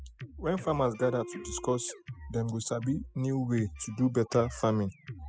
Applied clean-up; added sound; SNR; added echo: classical method spectral subtraction.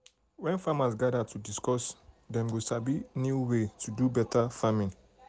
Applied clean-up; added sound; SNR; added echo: none; none; none; none.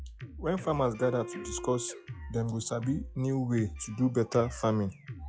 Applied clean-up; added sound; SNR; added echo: classical method log-MMSE.